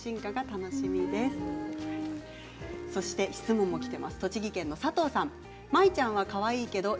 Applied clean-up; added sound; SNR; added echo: none; none; none; none.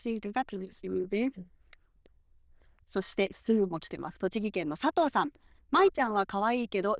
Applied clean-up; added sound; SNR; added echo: neural diffusion model UNIVERSE++.